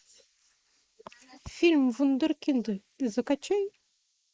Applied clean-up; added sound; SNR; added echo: neural mask model Resemble Enhance denoiser.